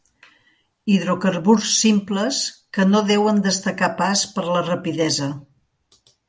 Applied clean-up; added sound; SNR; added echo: none; none; none; none.